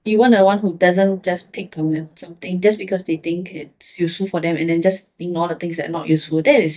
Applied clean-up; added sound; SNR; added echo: neural mask model DeepFilterNet 3.